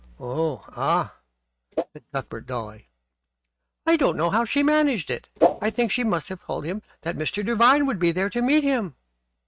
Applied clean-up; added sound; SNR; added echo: neural mask model RNNoise.